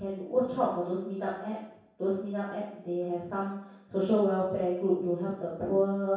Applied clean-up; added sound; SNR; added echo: none; none; none; reverberation time 0.7 s.